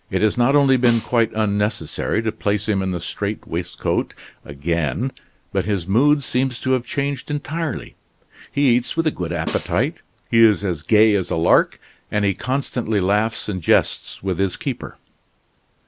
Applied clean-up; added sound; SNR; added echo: none; Snare drum; 14 dB; none.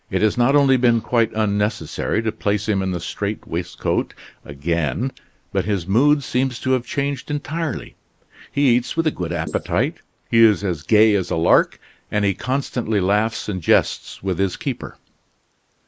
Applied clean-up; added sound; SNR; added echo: neural mask model Resemble Enhance denoiser.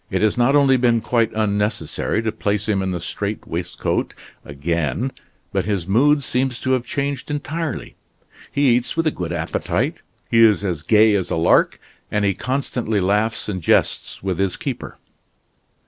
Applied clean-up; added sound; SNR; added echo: neural separator model SepFormer DNS4.